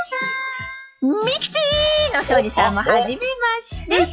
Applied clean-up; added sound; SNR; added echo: classical method log-MMSE.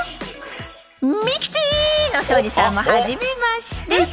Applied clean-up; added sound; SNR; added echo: none; none; none; none.